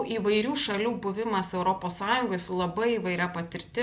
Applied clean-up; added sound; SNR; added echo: none; none; none; none.